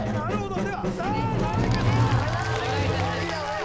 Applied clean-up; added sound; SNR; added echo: none; Squeak; -4 dB; none.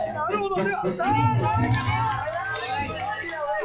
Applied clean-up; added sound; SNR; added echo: classical method log-MMSE.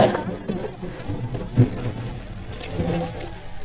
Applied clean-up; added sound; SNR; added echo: neural mask model DeepFilterNet 3.